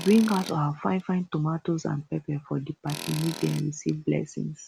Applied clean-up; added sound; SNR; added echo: none; Tools; 16 dB; none.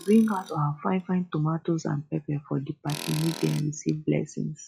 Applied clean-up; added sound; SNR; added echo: classical method log-MMSE.